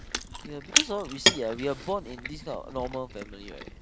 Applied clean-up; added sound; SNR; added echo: none; Chewing, mastication; -4 dB; none.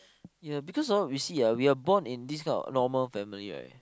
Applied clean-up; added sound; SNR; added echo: none; none; none; none.